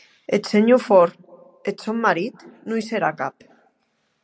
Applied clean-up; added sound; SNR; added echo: none; none; none; none.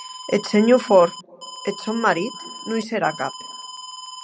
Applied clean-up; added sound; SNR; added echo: none; Alarm; 15 dB; none.